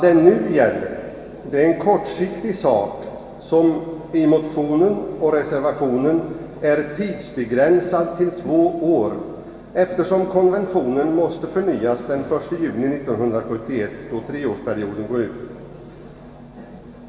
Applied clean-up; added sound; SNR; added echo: none; none; none; reverberation time 2.7 s.